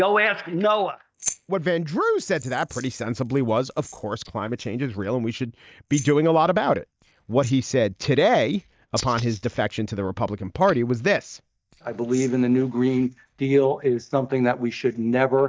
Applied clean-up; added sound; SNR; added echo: neural mask model DeepFilterNet 3.